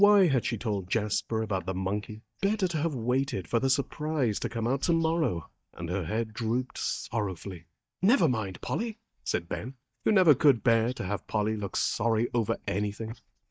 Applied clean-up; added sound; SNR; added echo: neural mask model DeepFilterNet 3.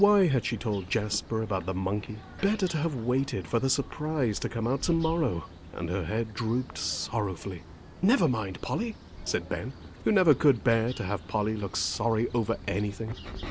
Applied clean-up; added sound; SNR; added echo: none; Bird vocalization, bird call, bird song; 15 dB; none.